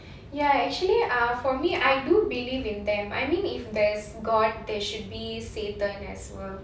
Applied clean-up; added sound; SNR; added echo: none; none; none; none.